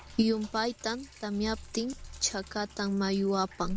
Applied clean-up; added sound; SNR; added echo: none; Sink (filling or washing); 13 dB; none.